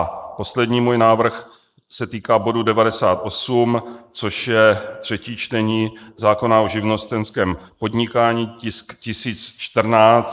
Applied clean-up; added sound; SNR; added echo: neural mask model Resemble Enhance denoiser.